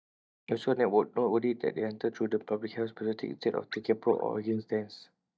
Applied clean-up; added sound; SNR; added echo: neural mask model DeepFilterNet 3.